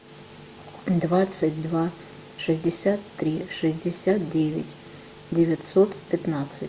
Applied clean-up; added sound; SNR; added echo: none; none; none; none.